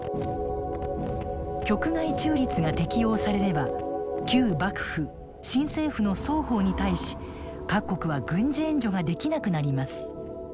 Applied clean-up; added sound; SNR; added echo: none; none; none; none.